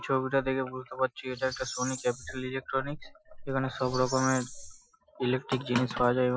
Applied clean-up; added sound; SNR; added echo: classical method Wiener filter.